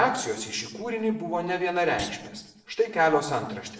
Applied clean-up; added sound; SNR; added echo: none; Thump, thud; 18 dB; reverberation time 0.7 s.